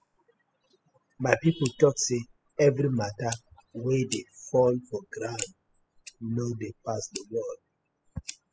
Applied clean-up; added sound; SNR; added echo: classical method spectral subtraction.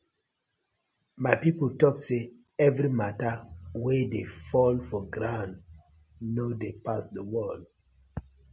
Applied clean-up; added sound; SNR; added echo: none; none; none; none.